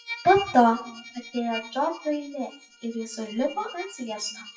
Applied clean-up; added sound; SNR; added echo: classical method WPE with log-MMSE.